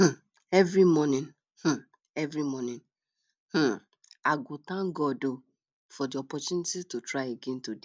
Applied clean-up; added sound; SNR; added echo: none; none; none; none.